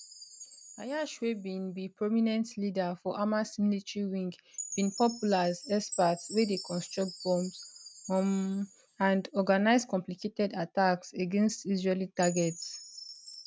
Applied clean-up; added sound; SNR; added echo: none; Chime; 16 dB; none.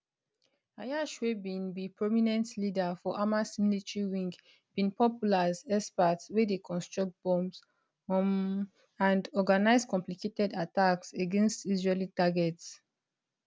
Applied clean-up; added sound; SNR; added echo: none; none; none; none.